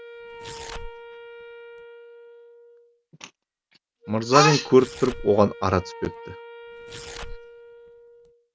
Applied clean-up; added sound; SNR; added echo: none; Tearing + Wind instrument, woodwind instrument; 15 dB; none.